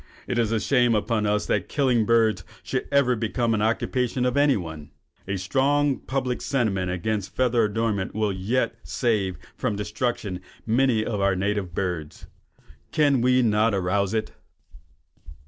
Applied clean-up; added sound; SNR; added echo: none; Walk, footsteps; 19 dB; none.